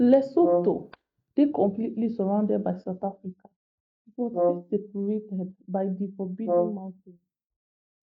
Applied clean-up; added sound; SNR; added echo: neural mask model DeepFilterNet 3.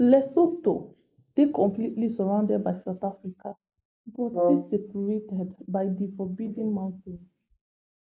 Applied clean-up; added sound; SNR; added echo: neural mask model Resemble Enhance denoiser.